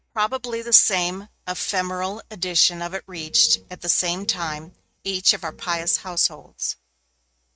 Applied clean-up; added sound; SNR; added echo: neural mask model RNNoise.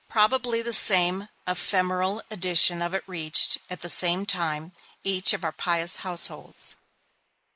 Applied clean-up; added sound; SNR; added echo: neural mask model Resemble Enhance denoiser.